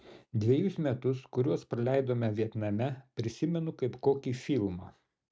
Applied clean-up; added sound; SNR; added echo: none; none; none; none.